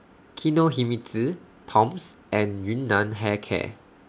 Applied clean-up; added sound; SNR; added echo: none; none; none; none.